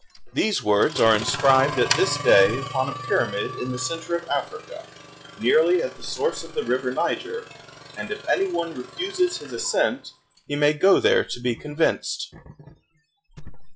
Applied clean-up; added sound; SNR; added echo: classical method log-MMSE.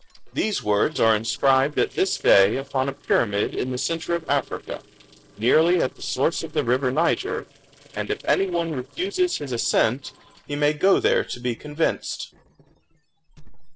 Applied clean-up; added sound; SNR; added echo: neural separator model SepFormer DNS4.